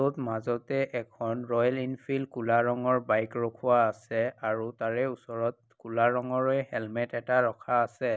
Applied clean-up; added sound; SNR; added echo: none; none; none; none.